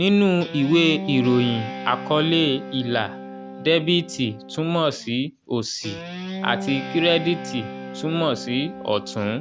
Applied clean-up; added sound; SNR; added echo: none; Guitar; 11 dB; none.